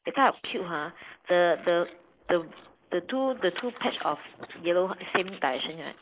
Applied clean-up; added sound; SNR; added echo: neural mask model Resemble Enhance denoiser.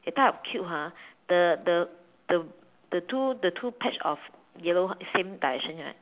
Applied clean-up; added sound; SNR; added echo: none; none; none; none.